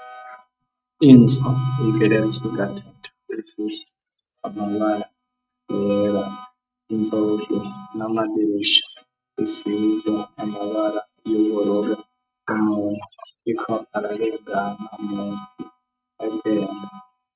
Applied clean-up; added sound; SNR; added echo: neural mask model RNNoise.